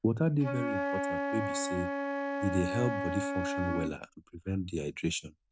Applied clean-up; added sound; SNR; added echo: none; Wind instrument, woodwind instrument; 2 dB; none.